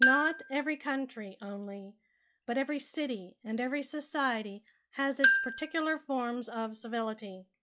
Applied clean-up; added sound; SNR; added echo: classical method log-MMSE.